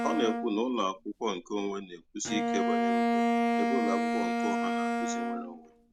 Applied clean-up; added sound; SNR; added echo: none; Bowed string instrument; -4 dB; none.